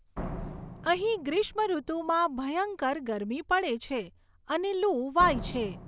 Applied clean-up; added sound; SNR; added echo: none; Slam; 13 dB; none.